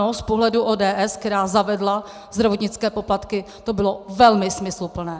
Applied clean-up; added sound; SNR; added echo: none; none; none; none.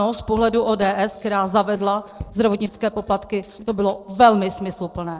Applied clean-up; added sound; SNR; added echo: neural separator model SepFormer DNS4.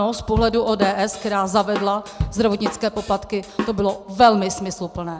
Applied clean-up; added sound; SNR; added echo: none; Drum / Drum kit; 9 dB; none.